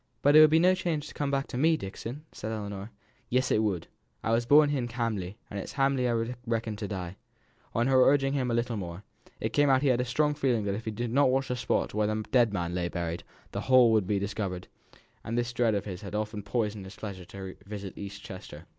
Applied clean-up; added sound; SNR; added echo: none; none; none; none.